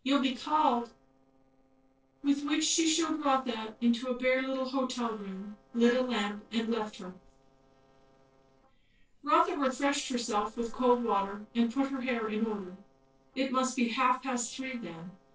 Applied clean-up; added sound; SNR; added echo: neural separator model SepFormer DNS4.